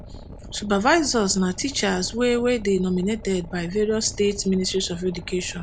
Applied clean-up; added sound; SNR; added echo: none; Boat, Water vehicle; 16 dB; none.